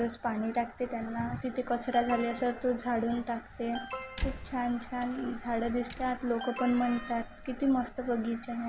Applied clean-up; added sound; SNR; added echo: none; Slam + Alarm; 12 dB; none.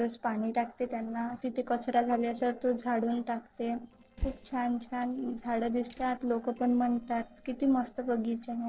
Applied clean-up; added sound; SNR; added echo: neural separator model SepFormer DNS4.